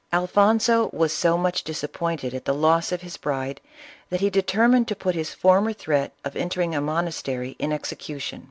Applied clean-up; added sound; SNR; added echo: none; none; none; none.